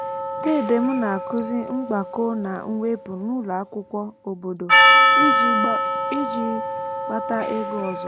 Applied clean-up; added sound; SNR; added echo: none; Percussion; -4 dB; none.